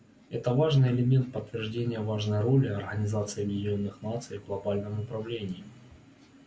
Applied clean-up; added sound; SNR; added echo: none; none; none; none.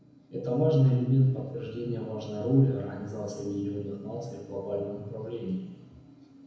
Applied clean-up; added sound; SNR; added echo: none; none; none; reverberation time 1.0 s.